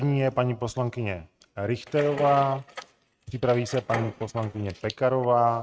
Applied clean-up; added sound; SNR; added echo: neural mask model RNNoise.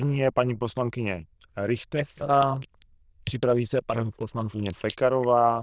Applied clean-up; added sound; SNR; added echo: neural diffusion model UNIVERSE++.